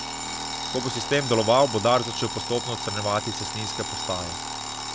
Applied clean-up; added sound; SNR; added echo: none; Alarm; 5 dB; none.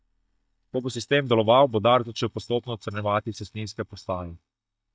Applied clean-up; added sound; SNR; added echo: neural mask model DeepFilterNet 3.